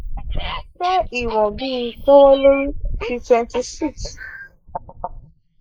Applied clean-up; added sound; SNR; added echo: neural mask model Resemble Enhance denoiser.